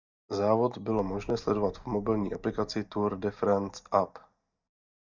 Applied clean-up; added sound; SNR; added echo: neural mask model DeepFilterNet 3.